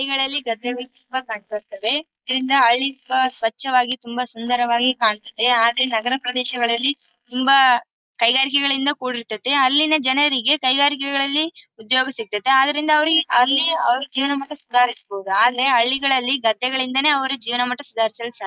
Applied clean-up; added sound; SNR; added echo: neural mask model Resemble Enhance denoiser.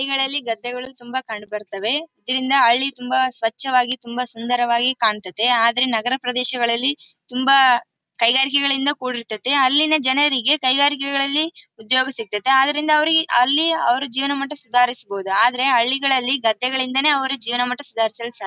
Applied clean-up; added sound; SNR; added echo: none; none; none; none.